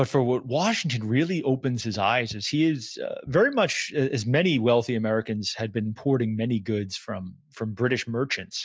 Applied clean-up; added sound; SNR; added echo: none; none; none; none.